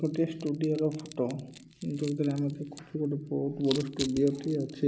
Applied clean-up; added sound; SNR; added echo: none; Crushing; 17 dB; none.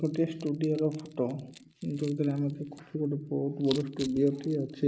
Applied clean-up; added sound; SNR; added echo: neural mask model RNNoise.